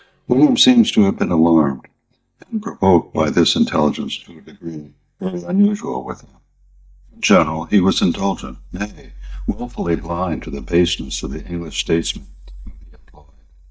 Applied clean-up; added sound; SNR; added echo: neural mask model DeepFilterNet 3.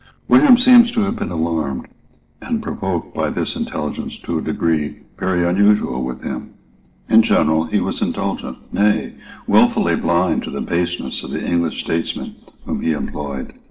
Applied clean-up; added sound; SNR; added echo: neural separator model SepFormer DNS4.